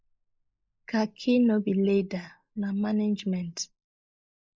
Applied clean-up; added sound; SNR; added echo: neural mask model Resemble Enhance denoiser.